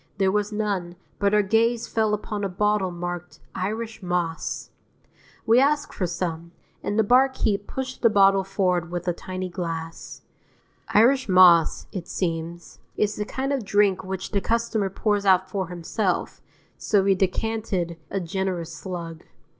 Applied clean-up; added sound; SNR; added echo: none; none; none; none.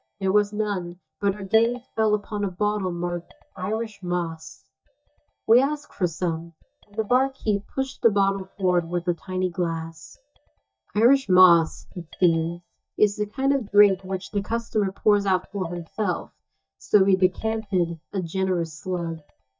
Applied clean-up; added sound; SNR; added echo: neural mask model DeepFilterNet 3.